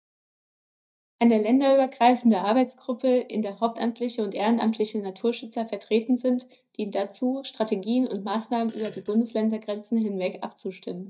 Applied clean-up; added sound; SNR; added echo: neural mask model DeepFilterNet 3.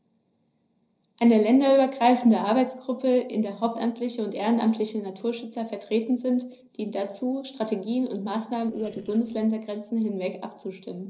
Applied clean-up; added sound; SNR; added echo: neural separator model SepFormer DNS4.